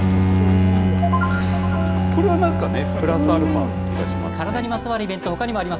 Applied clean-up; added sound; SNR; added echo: none; Bowed string instrument; -3 dB; none.